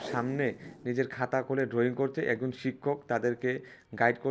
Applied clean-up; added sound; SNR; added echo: none; Packing tape, duct tape; 19 dB; none.